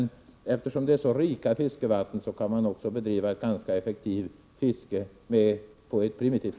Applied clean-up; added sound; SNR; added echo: none; none; none; none.